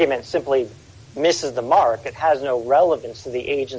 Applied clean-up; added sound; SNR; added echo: none; none; none; none.